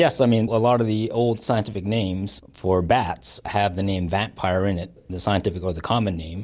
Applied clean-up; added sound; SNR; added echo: none; none; none; none.